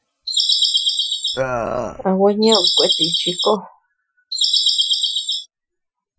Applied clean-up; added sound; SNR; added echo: classical method Wiener filter.